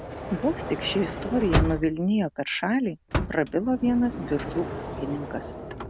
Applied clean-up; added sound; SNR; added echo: none; Sliding door / Motor vehicle (road); 5 dB; none.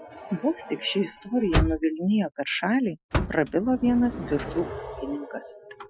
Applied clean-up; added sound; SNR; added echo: classical method Wiener filter.